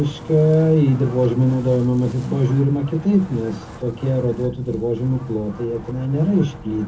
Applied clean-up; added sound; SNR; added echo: none; Wind; 16 dB; reverberation time 0.3 s.